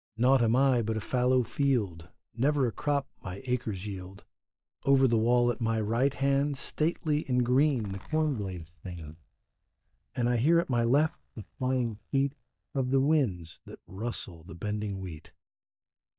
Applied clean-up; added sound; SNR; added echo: neural mask model DeepFilterNet 3.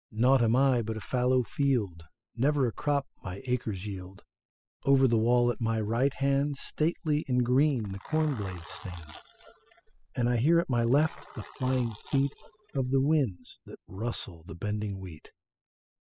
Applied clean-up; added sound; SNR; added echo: classical method spectral subtraction.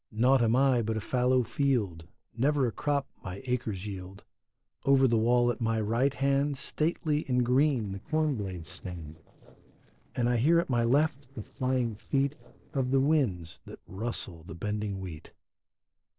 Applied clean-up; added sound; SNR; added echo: neural separator model SepFormer DNS4.